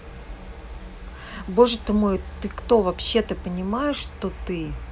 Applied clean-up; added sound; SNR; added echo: none; none; none; none.